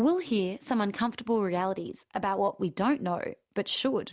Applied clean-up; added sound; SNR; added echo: none; none; none; none.